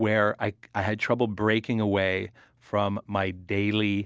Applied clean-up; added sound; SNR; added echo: none; none; none; none.